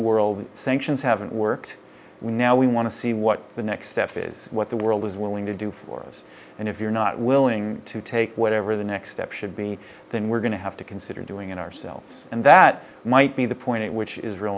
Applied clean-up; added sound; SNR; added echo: none; none; none; none.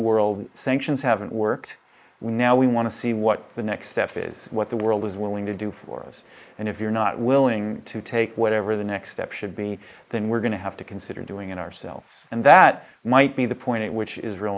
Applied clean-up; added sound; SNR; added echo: neural mask model Resemble Enhance denoiser.